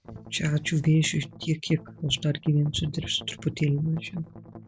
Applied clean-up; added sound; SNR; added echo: none; Strum; 18 dB; none.